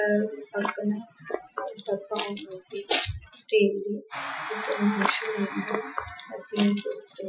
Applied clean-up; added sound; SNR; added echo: classical method Wiener filter.